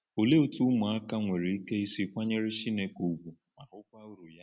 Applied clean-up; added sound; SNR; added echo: none; none; none; none.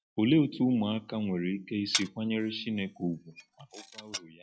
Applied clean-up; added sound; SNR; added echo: classical method log-MMSE.